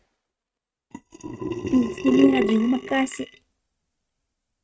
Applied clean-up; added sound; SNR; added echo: neural mask model RNNoise.